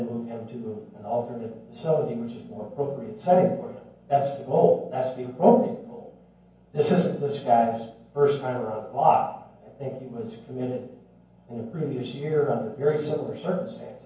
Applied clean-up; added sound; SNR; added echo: none; none; none; reverberation time 0.9 s.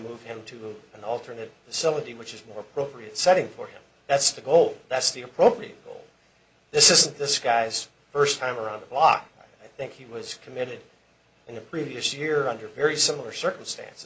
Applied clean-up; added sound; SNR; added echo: none; none; none; none.